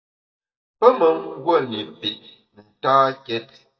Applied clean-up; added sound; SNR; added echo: neural mask model DeepFilterNet 3.